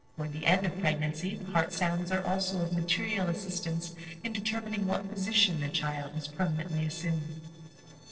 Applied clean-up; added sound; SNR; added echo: neural separator model SepFormer DNS4.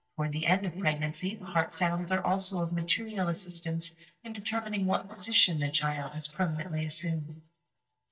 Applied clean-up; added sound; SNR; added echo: neural mask model DeepFilterNet 3.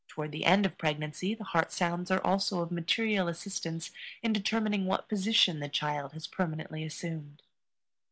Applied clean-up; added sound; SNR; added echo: none; none; none; none.